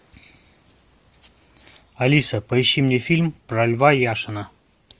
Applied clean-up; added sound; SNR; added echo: none; none; none; none.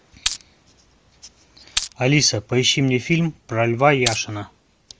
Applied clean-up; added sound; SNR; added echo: none; Glass; 6 dB; none.